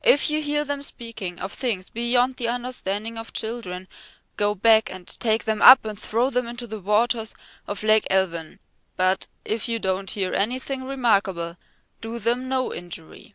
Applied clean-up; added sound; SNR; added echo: none; none; none; none.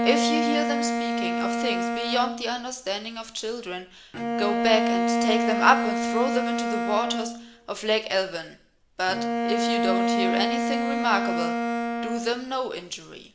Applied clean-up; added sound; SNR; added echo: none; Bowed string instrument; -1 dB; reverberation time 0.6 s.